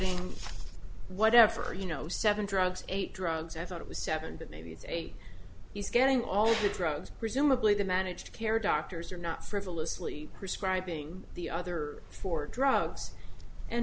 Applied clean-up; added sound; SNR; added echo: none; none; none; none.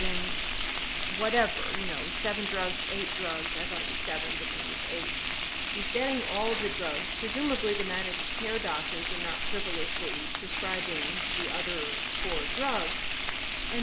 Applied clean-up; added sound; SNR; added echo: none; Frying (food); -1 dB; none.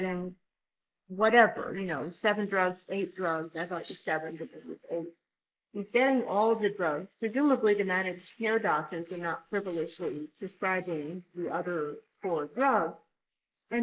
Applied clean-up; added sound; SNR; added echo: neural mask model Resemble Enhance denoiser.